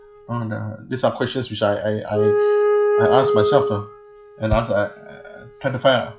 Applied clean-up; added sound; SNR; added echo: classical method log-MMSE.